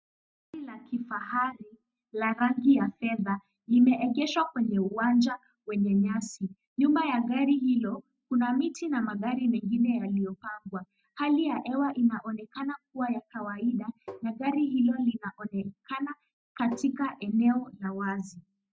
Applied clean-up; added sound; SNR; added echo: classical method spectral subtraction.